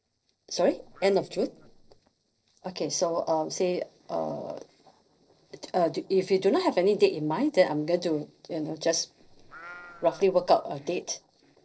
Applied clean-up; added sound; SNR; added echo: neural separator model SepFormer DNS4.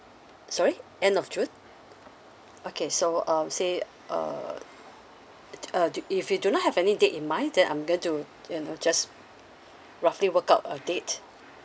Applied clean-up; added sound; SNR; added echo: none; none; none; none.